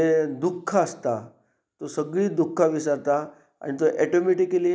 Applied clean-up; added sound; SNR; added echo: none; none; none; none.